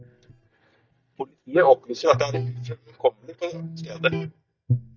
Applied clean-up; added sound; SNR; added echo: neural mask model DeepFilterNet 3.